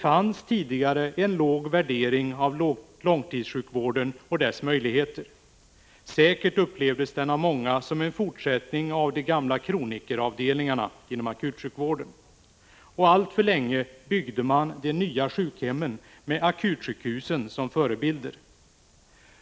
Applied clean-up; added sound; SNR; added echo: none; none; none; none.